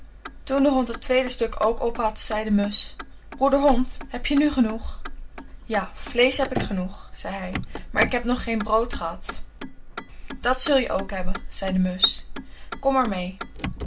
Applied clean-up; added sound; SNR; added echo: none; Motor vehicle (road); 13 dB; reverberation time 0.2 s.